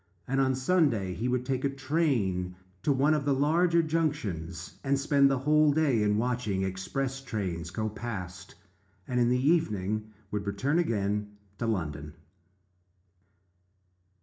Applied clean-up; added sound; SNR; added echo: none; none; none; reverberation time 0.4 s.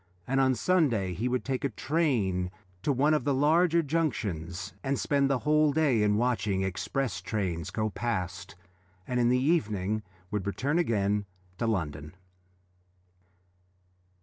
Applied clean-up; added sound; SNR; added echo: none; none; none; none.